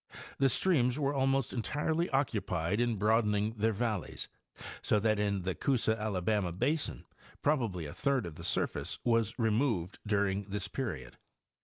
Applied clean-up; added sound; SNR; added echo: none; none; none; none.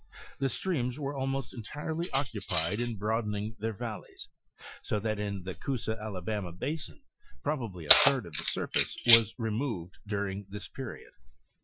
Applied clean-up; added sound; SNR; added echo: classical method Wiener filter.